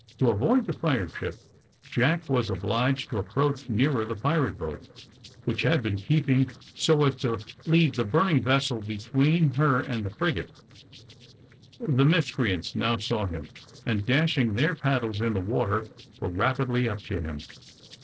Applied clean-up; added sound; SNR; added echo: neural separator model SepFormer DNS4.